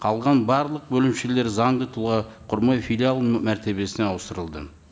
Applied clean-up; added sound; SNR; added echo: none; none; none; none.